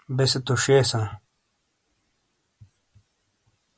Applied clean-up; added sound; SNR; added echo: none; none; none; none.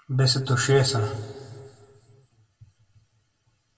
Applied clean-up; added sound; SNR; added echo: none; none; none; reverberation time 2.0 s.